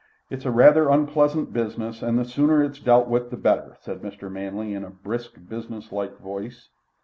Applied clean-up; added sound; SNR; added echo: none; none; none; none.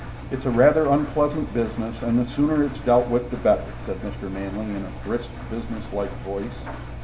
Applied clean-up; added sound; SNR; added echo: none; Engine; 10 dB; reverberation time 1.1 s.